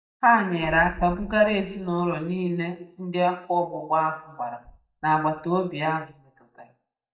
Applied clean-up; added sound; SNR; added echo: neural mask model DeepFilterNet 3.